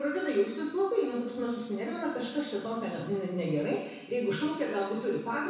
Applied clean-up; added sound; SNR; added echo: none; none; none; reverberation time 1.0 s.